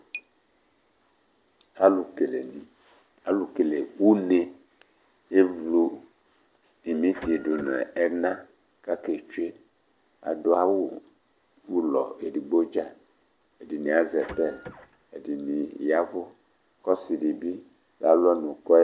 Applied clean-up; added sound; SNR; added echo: none; Printer; 16 dB; none.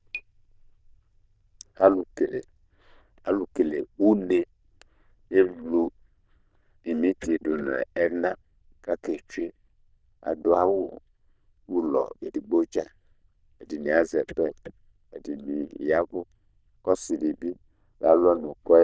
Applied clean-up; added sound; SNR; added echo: neural diffusion model UNIVERSE++.